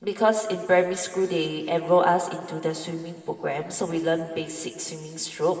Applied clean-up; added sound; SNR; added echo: none; none; none; reverberation time 2.3 s.